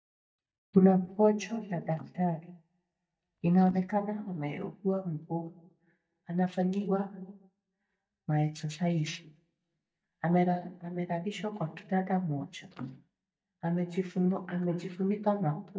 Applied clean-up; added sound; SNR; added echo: neural mask model DeepFilterNet 3.